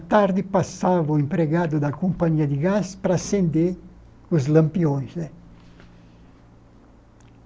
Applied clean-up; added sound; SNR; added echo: none; none; none; none.